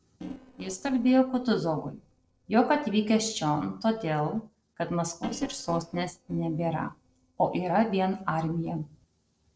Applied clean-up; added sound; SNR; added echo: neural separator model SepFormer DNS4.